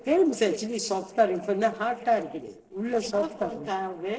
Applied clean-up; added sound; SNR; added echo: neural separator model SepFormer DNS4.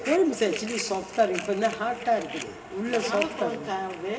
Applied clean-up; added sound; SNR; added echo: none; Fire; 13 dB; reverberation time 1.9 s.